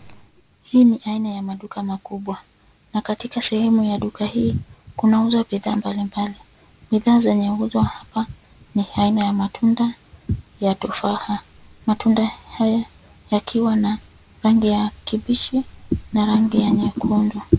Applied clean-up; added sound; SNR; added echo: none; none; none; none.